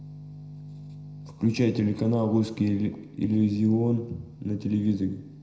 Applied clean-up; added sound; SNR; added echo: none; none; none; reverberation time 0.8 s.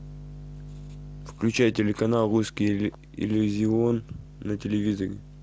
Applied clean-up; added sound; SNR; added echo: none; none; none; none.